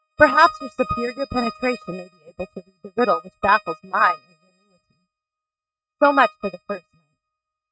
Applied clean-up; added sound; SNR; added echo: neural mask model RNNoise.